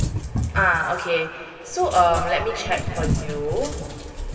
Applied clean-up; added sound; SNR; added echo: none; Cat; 4 dB; reverberation time 2.7 s.